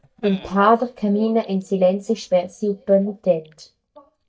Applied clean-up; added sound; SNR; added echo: neural mask model DeepFilterNet 3.